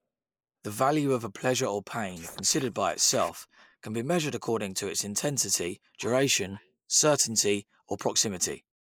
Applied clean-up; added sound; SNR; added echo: neural mask model Resemble Enhance denoiser.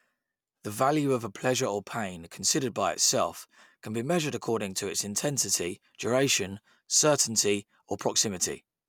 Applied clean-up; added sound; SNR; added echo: none; none; none; none.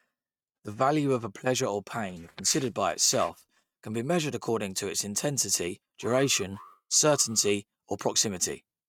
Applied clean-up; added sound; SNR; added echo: neural mask model RNNoise.